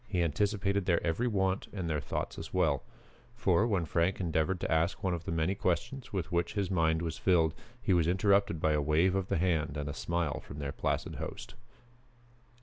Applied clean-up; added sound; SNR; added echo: none; none; none; none.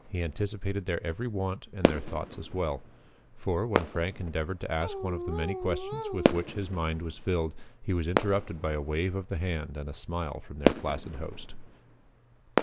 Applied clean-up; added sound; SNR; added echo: none; Dog + Fireworks; 2 dB; none.